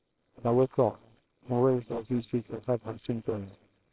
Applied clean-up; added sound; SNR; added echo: neural separator model SepFormer WHAMR!.